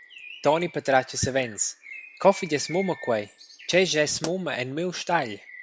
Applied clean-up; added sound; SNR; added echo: none; Bird + Explosion; 17 dB; none.